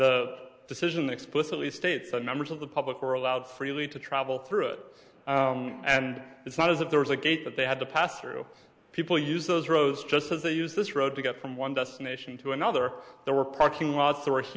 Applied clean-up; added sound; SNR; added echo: none; none; none; none.